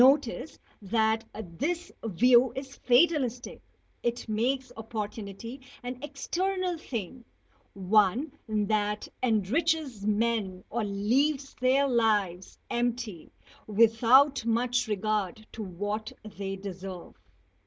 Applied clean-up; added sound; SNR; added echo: none; none; none; none.